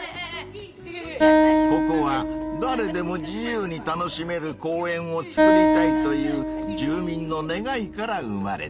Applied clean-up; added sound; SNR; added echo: none; Acoustic guitar; -4 dB; none.